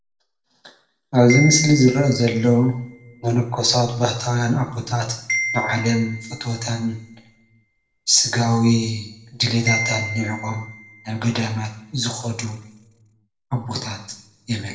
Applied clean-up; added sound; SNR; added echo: none; Marimba, xylophone; 10 dB; reverberation time 0.6 s.